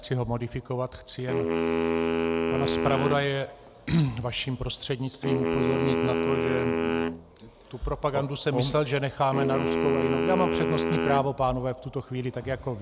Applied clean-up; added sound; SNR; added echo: none; Wind instrument, woodwind instrument; 0 dB; none.